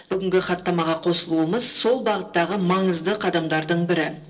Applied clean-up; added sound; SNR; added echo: neural separator model SepFormer DNS4.